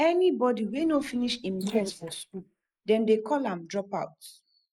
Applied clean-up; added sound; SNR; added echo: neural mask model Resemble Enhance denoiser.